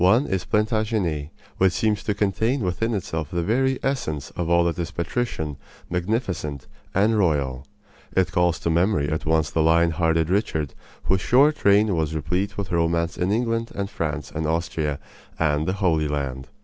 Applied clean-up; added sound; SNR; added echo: none; none; none; none.